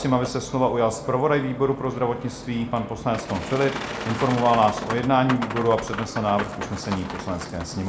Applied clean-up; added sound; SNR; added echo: none; Boat, Water vehicle; 10 dB; reverberation time 0.4 s.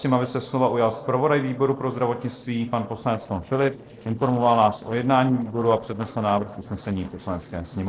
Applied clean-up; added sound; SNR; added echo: neural separator model SepFormer DNS4.